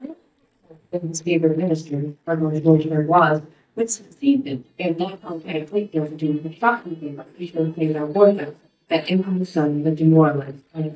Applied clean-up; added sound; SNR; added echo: neural mask model DeepFilterNet 3.